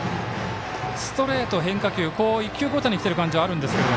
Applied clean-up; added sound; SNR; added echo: none; none; none; none.